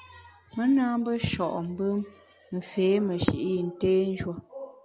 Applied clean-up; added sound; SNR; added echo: none; none; none; none.